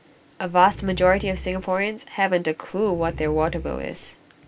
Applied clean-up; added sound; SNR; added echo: none; Growling; 12 dB; none.